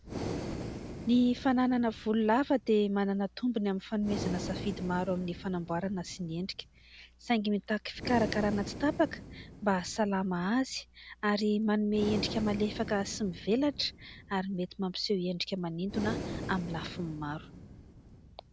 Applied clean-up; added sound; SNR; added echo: none; Breathing; 11 dB; none.